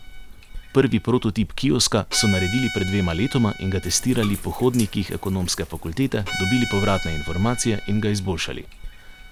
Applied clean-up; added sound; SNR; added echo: none; Bowed string instrument + Bathtub (filling or washing); 9 dB; none.